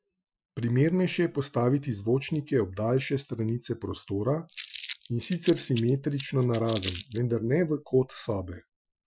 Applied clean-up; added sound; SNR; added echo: classical method Wiener filter.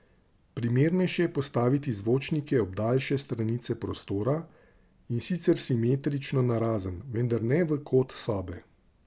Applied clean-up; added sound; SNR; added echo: none; none; none; none.